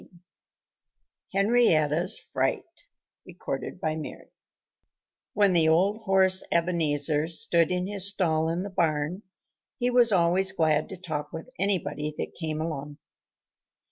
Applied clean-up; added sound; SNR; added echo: none; none; none; none.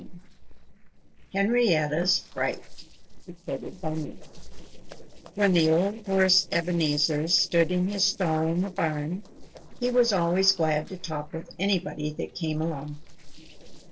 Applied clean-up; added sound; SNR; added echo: neural separator model SepFormer DNS4.